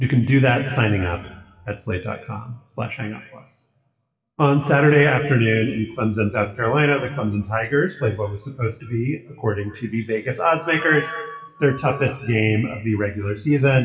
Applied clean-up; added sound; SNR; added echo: classical method WPE with log-MMSE.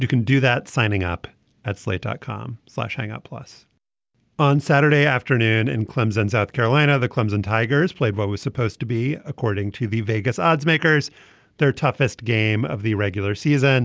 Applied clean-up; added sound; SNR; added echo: none; none; none; none.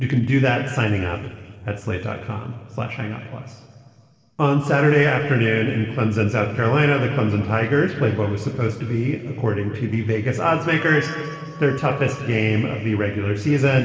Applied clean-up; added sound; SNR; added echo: neural separator model SepFormer DNS4.